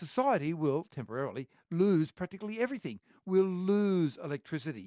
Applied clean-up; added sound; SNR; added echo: none; none; none; none.